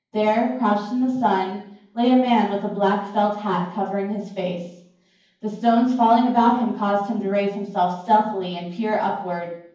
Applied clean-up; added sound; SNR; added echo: none; none; none; reverberation time 0.9 s.